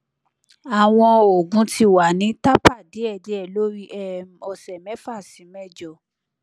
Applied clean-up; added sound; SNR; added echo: none; none; none; none.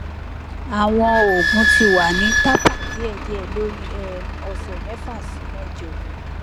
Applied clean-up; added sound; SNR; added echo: none; Squeak / Idling; 0 dB; none.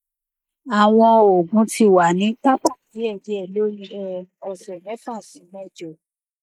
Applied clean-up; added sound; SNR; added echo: neural mask model Resemble Enhance denoiser.